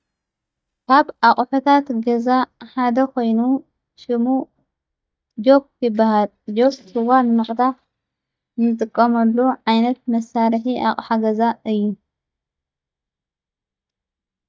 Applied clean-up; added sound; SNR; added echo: neural mask model DeepFilterNet 3.